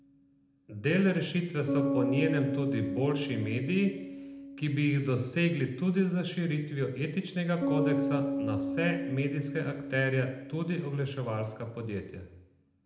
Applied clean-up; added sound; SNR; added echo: none; Bass guitar; 5 dB; reverberation time 0.8 s.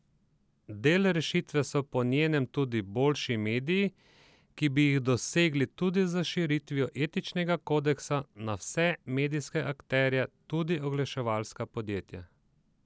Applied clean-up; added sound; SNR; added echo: none; none; none; none.